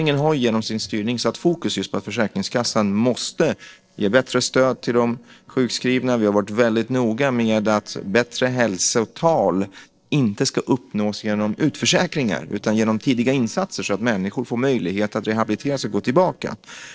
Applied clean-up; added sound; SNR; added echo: neural separator model SepFormer DNS4.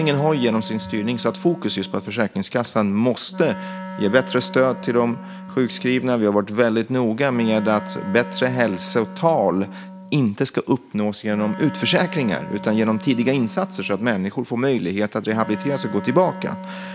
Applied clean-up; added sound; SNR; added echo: none; Wind instrument, woodwind instrument; 14 dB; none.